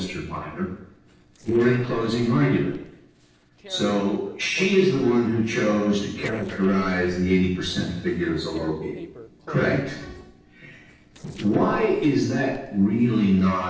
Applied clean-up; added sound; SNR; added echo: neural separator model SepFormer DNS4.